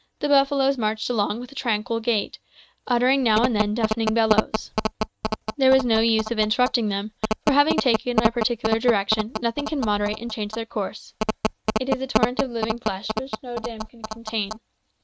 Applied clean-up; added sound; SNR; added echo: neural mask model RNNoise.